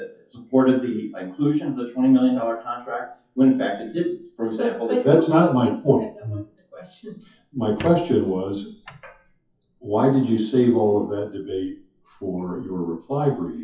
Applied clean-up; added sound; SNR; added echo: classical method WPE with log-MMSE.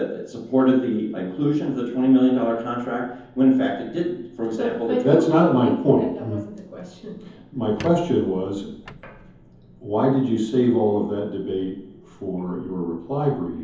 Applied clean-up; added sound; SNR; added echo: none; Squeak; 19 dB; reverberation time 0.7 s.